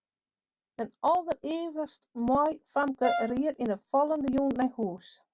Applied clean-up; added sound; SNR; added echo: none; Brass instrument; 4 dB; none.